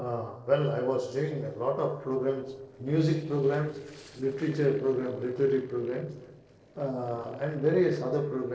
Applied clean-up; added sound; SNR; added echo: neural separator model SepFormer DNS4.